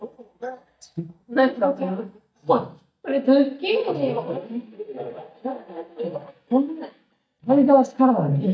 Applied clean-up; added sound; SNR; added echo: neural mask model DeepFilterNet 3.